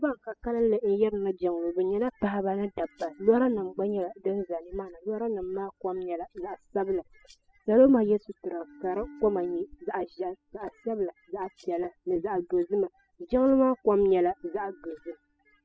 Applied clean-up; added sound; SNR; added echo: classical method spectral subtraction.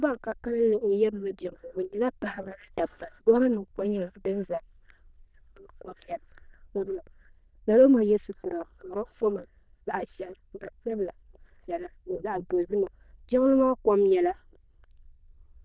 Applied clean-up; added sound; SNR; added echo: neural diffusion model UNIVERSE++.